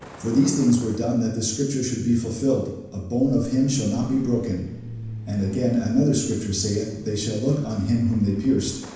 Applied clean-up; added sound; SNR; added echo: none; Truck; 18 dB; reverberation time 0.9 s.